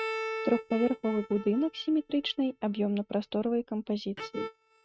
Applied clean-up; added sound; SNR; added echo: neural mask model RNNoise.